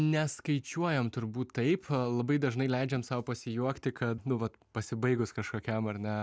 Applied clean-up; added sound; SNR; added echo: none; none; none; none.